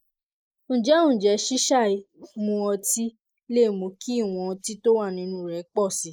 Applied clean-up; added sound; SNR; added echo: neural mask model Resemble Enhance denoiser.